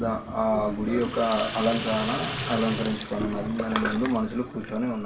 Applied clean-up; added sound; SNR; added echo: none; Sink (filling or washing); 8 dB; reverberation time 0.3 s.